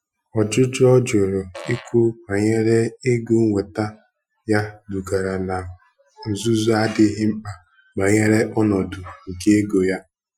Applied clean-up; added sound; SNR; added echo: classical method Wiener filter.